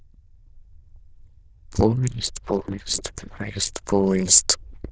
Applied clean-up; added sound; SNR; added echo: neural diffusion model UNIVERSE++.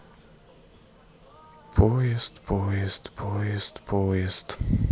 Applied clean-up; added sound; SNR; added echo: none; none; none; none.